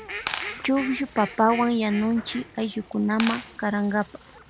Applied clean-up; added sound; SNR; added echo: none; Coin (dropping) + Fowl; 12 dB; none.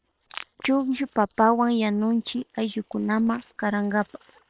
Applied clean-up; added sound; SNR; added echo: neural separator model SepFormer WHAM!.